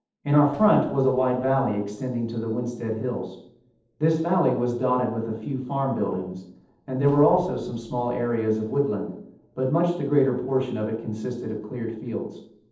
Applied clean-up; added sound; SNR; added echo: neural separator model SepFormer DNS4.